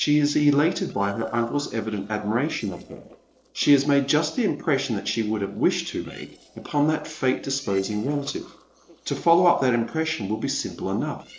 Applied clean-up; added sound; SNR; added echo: neural separator model SepFormer DNS4.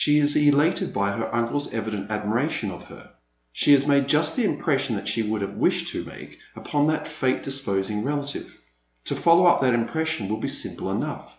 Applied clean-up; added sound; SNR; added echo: none; none; none; none.